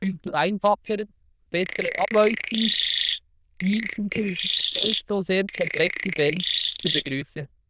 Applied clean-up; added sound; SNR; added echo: neural diffusion model UNIVERSE++.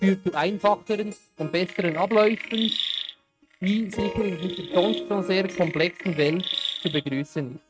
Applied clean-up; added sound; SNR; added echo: neural mask model RNNoise.